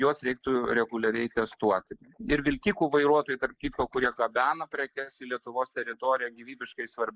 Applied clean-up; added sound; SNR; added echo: neural mask model Resemble Enhance denoiser.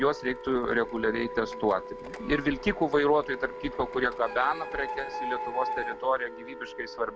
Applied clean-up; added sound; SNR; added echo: none; Wind instrument, woodwind instrument + Printer; 9 dB; none.